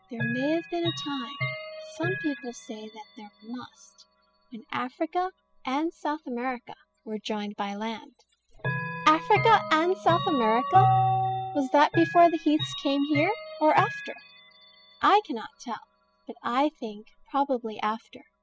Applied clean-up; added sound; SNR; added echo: classical method spectral subtraction.